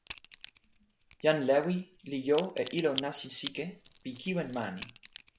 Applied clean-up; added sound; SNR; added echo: none; Crack; 7 dB; none.